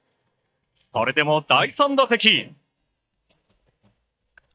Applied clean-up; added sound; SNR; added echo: neural mask model DeepFilterNet 3.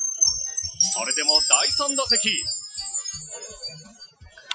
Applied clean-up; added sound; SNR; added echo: classical method Wiener filter.